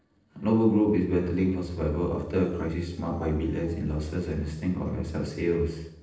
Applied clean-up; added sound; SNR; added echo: neural separator model SepFormer DNS4.